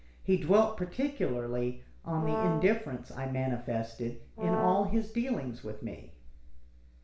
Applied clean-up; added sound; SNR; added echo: none; Brass instrument; 4 dB; reverberation time 0.5 s.